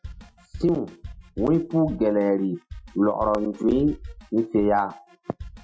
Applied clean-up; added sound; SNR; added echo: classical method Wiener filter.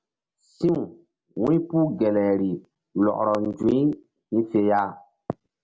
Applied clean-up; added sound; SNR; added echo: none; none; none; none.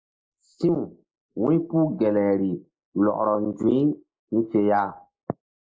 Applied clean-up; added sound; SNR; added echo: neural mask model Resemble Enhance denoiser.